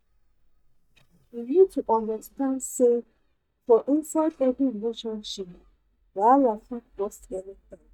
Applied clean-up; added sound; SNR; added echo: neural mask model DeepFilterNet 3.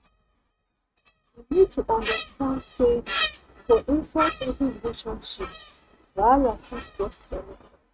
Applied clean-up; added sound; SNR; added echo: neural mask model RNNoise.